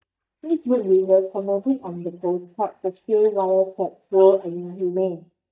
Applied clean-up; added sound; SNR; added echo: neural mask model DeepFilterNet 3.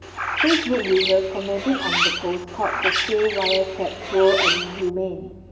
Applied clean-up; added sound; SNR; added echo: none; Bird; 2 dB; reverberation time 2.0 s.